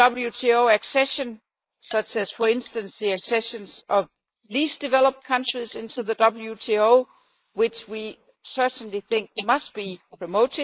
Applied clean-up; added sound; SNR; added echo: neural mask model Resemble Enhance denoiser.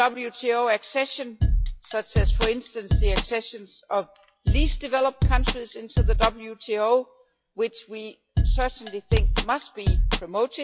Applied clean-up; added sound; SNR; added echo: classical method log-MMSE.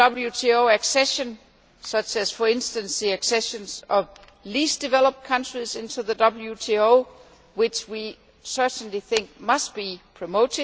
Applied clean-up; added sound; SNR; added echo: none; none; none; none.